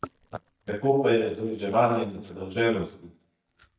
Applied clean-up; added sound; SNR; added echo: neural mask model DeepFilterNet 3.